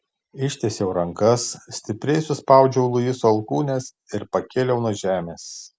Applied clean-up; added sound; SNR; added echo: none; none; none; none.